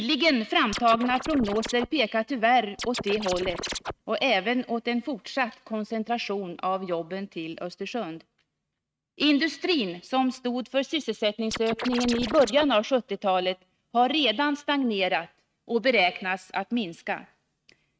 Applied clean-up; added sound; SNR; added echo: neural mask model RNNoise.